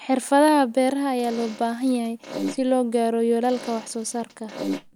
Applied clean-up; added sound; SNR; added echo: none; Fart; 11 dB; none.